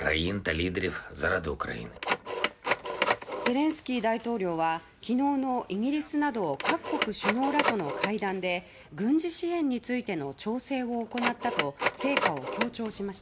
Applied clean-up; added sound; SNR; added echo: none; Telephone; 3 dB; none.